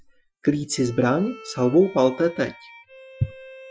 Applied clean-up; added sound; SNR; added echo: classical method Wiener filter.